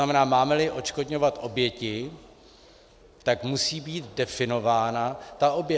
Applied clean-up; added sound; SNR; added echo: none; none; none; none.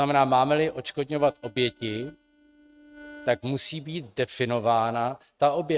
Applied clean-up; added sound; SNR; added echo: neural mask model RNNoise.